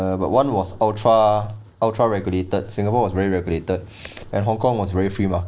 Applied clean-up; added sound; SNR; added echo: neural separator model SepFormer DNS4.